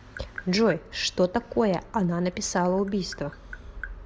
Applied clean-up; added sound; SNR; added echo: none; Tap; 20 dB; none.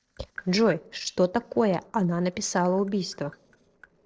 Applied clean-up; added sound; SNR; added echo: neural separator model SepFormer DNS4.